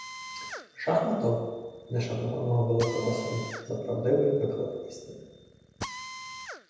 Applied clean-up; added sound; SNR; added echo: none; Drill; 14 dB; reverberation time 1.0 s.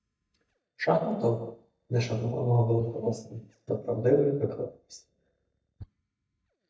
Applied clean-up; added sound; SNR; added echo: neural mask model DeepFilterNet 3.